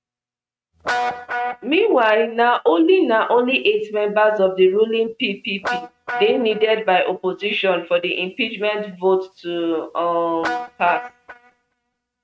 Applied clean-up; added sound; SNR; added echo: neural mask model RNNoise.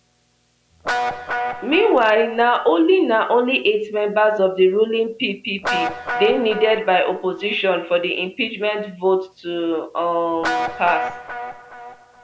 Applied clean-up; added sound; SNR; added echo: none; Guitar; 10 dB; none.